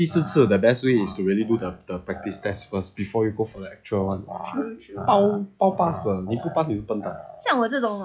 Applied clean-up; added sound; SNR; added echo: classical method log-MMSE.